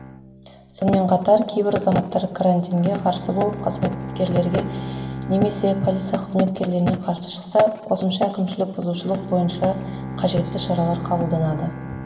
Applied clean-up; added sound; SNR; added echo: none; Bowed string instrument; 12 dB; reverberation time 1.8 s.